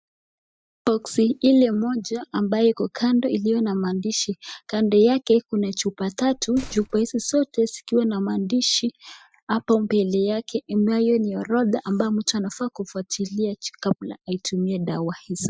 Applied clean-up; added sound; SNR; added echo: classical method spectral subtraction.